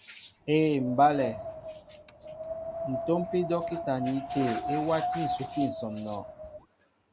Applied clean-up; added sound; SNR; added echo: none; Wind; 6 dB; none.